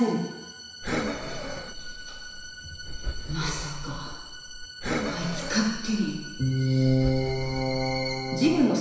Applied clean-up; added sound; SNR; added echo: none; Breathing; 7 dB; reverberation time 1.0 s.